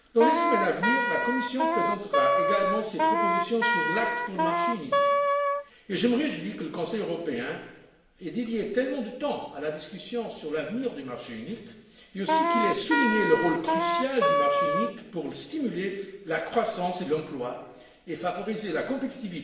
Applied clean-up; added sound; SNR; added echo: none; Wind instrument, woodwind instrument; -4 dB; reverberation time 0.9 s.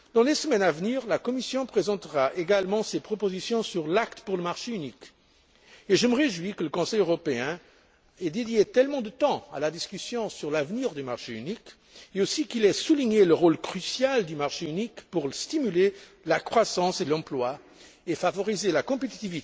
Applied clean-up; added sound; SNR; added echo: none; none; none; none.